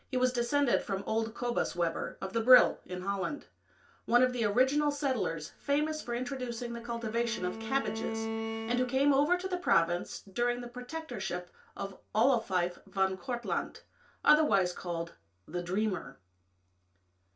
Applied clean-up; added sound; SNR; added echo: neural separator model SepFormer DNS4.